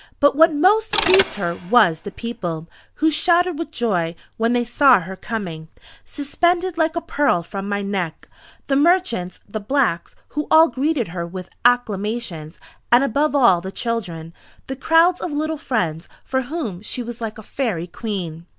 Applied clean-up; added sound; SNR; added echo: none; Mechanisms; 4 dB; none.